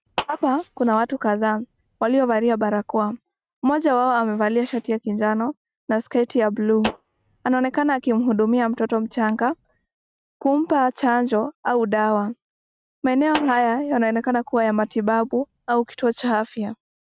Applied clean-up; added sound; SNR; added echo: neural mask model RNNoise.